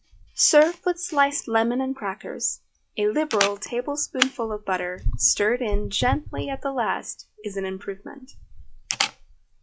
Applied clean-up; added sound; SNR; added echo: classical method log-MMSE.